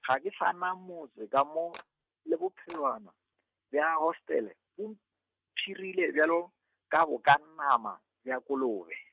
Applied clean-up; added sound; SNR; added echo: neural mask model RNNoise.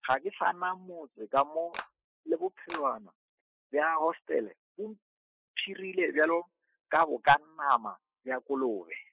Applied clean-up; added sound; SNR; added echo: classical method spectral subtraction.